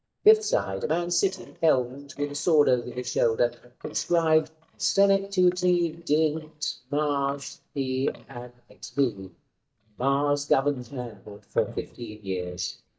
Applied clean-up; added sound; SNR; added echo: neural mask model DeepFilterNet 3.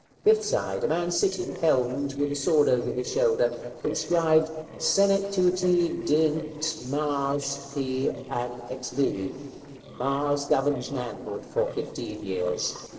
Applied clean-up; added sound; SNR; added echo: neural separator model SepFormer DNS4.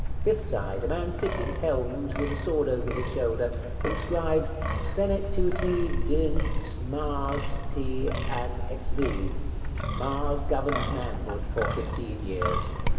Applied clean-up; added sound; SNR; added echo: none; Wind; -2 dB; reverberation time 2.8 s.